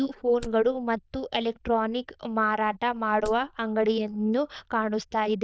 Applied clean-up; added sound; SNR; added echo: neural diffusion model UNIVERSE++.